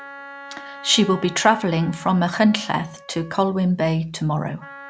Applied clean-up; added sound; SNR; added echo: none; Wind instrument, woodwind instrument; 19 dB; none.